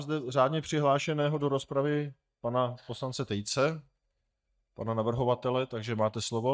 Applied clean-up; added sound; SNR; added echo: neural mask model DeepFilterNet 3.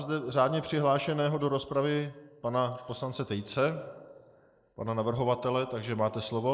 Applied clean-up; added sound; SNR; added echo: neural mask model Resemble Enhance denoiser.